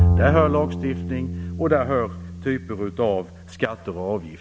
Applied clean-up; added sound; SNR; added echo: none; Bowed string instrument; 1 dB; none.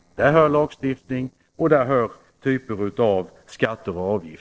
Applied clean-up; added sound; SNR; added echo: neural separator model SepFormer DNS4.